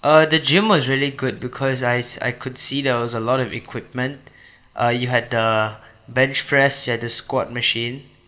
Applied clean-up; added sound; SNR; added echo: none; none; none; reverberation time 0.5 s.